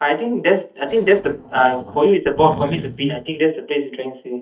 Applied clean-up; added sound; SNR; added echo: neural mask model DeepFilterNet 3.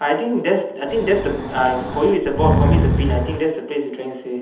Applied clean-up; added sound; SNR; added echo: none; Breathing; 0 dB; reverberation time 0.8 s.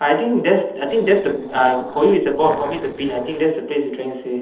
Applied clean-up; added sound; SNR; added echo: neural separator model SepFormer DNS4.